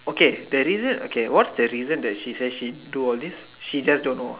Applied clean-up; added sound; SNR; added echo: none; none; none; none.